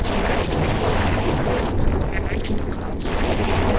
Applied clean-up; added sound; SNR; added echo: neural separator model SepFormer DNS4.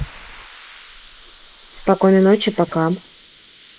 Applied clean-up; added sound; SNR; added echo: neural mask model Resemble Enhance denoiser.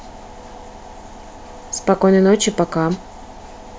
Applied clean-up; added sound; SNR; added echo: none; none; none; none.